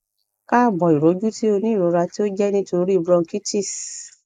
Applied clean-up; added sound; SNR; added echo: neural mask model Resemble Enhance denoiser.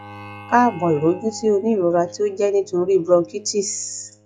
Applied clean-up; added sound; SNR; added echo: classical method log-MMSE.